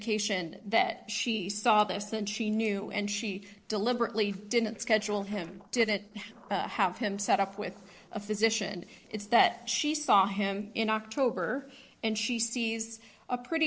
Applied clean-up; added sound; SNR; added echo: neural separator model SepFormer DNS4.